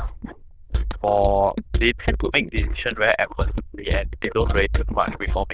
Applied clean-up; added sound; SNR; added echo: neural diffusion model UNIVERSE++.